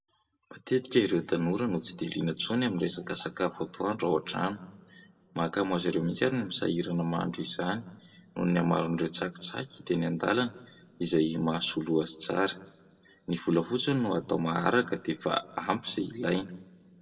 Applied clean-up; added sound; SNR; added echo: none; none; none; reverberation time 0.8 s.